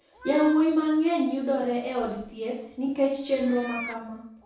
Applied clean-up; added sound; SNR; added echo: none; Meow; 19 dB; reverberation time 0.7 s.